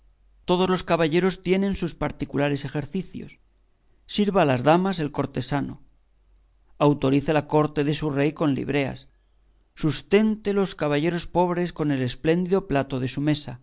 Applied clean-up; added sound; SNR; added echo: none; none; none; none.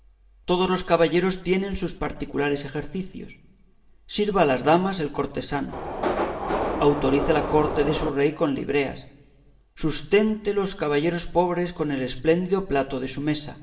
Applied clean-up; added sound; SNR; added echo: none; Subway, metro, underground; 3 dB; reverberation time 0.8 s.